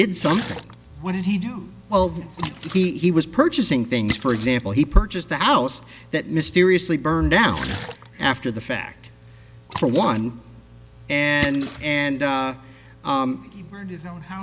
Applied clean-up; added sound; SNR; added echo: none; Splash, splatter; 16 dB; none.